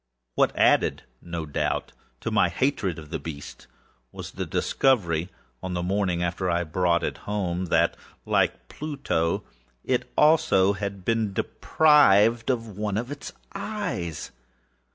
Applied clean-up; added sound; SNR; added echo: none; none; none; none.